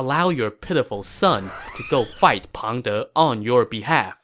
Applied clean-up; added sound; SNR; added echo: none; Zipper (clothing); 18 dB; none.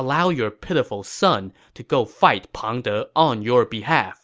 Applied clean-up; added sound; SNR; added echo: none; none; none; none.